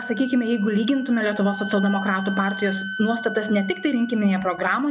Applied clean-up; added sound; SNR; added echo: none; Wind instrument, woodwind instrument; 12 dB; none.